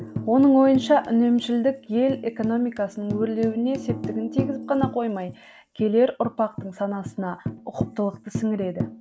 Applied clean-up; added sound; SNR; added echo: none; Tambourine; 10 dB; none.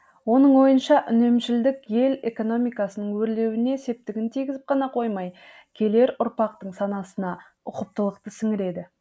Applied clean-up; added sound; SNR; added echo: none; none; none; none.